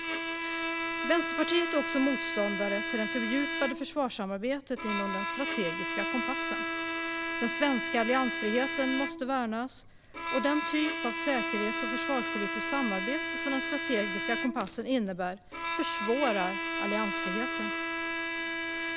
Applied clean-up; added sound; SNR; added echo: none; Bowed string instrument; 1 dB; none.